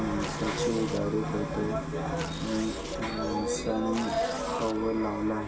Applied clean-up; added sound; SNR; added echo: none; Tearing; 16 dB; reverberation time 0.2 s.